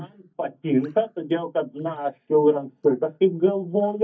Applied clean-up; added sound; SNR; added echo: neural mask model DeepFilterNet 3.